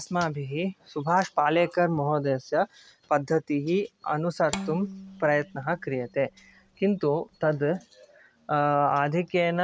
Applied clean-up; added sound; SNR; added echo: none; Bowed string instrument; 15 dB; none.